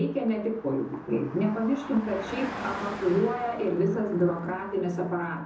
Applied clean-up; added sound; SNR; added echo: none; Car passing by; 13 dB; reverberation time 0.6 s.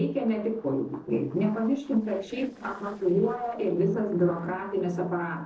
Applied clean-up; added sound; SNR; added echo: neural separator model SepFormer DNS4.